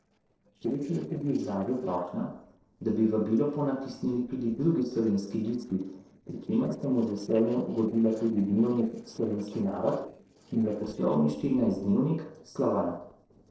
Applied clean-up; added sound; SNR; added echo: neural separator model SepFormer DNS4.